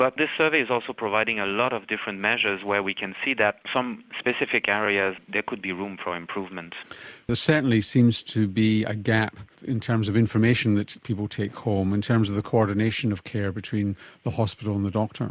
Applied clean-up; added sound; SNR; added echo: none; none; none; none.